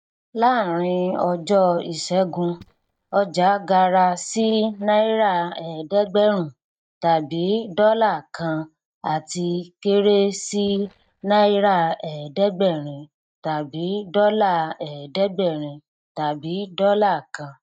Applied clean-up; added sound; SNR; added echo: neural mask model DeepFilterNet 3.